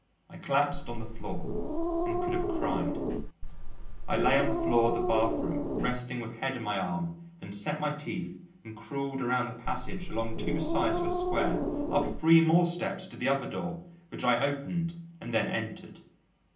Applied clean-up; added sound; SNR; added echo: none; Growling; -1 dB; reverberation time 0.6 s.